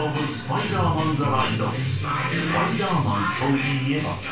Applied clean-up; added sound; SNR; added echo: none; Electric guitar; 6 dB; reverberation time 0.4 s.